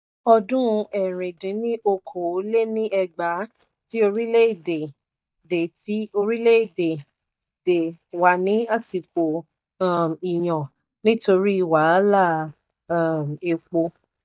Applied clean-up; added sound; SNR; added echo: neural mask model DeepFilterNet 3.